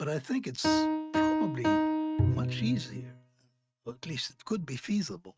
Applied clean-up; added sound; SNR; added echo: neural mask model RNNoise.